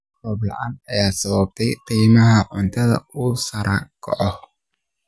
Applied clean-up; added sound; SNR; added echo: none; none; none; none.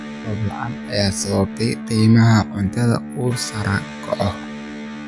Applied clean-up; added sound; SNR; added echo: none; Electric guitar; 11 dB; none.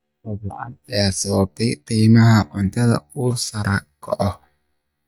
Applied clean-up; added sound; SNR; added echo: neural mask model DeepFilterNet 3.